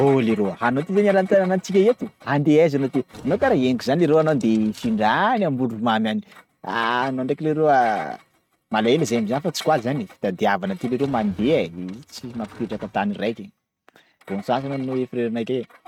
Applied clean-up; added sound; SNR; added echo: neural mask model RNNoise.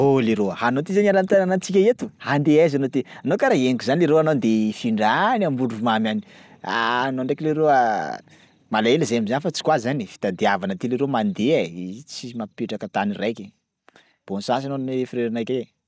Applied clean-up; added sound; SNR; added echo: none; none; none; none.